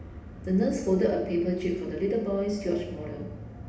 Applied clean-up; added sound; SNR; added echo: none; Aircraft; 17 dB; reverberation time 0.8 s.